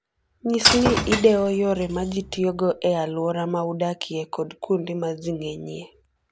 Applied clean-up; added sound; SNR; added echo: none; Shatter / Crushing; 2 dB; none.